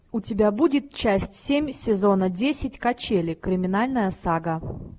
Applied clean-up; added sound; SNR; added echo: none; none; none; none.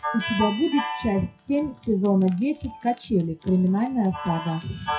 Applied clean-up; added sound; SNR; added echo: classical method WPE with log-MMSE.